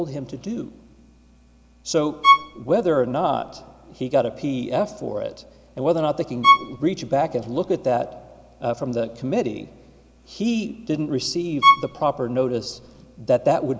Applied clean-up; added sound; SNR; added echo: none; Bowed string instrument; -3 dB; none.